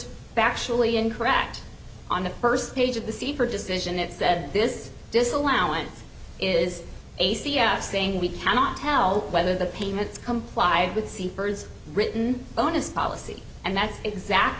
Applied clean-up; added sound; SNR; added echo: none; none; none; none.